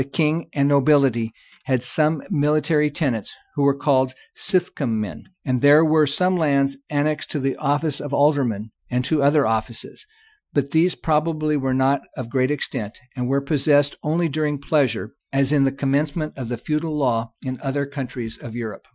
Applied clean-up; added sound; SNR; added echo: classical method Wiener filter.